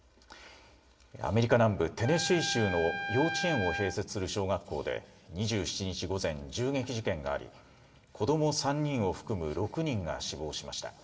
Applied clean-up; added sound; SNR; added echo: none; Trumpet; 7 dB; reverberation time 1.3 s.